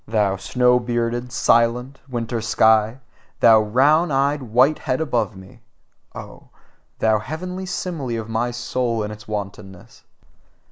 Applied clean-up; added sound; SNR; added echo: none; none; none; none.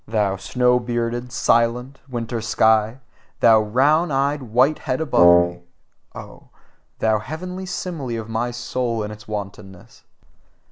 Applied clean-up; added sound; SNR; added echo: none; Wind instrument, woodwind instrument; -5 dB; none.